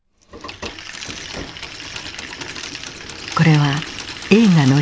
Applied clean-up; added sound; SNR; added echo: none; none; none; none.